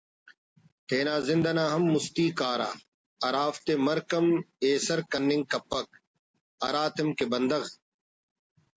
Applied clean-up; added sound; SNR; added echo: none; none; none; none.